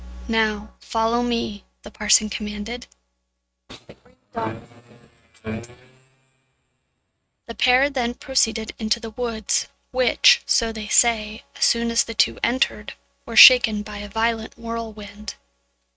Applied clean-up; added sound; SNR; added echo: neural mask model RNNoise.